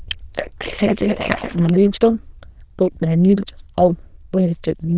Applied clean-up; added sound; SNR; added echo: neural diffusion model UNIVERSE++.